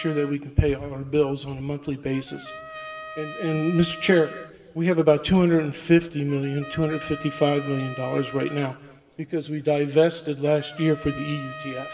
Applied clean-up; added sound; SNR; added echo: none; Trumpet; 17 dB; reverberation time 2.8 s.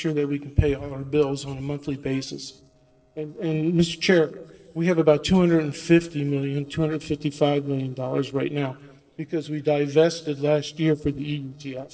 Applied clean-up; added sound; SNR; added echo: neural separator model SepFormer DNS4.